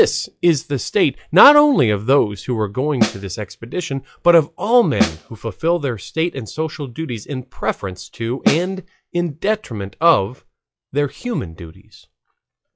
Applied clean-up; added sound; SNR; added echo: classical method log-MMSE.